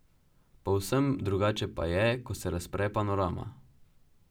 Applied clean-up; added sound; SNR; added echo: none; none; none; none.